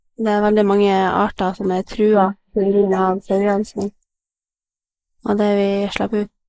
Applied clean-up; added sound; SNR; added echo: neural mask model Resemble Enhance denoiser.